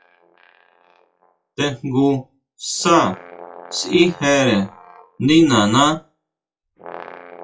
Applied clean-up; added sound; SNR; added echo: classical method WPE with log-MMSE.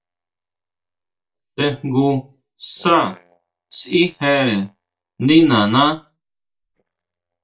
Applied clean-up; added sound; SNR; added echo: neural mask model DeepFilterNet 3.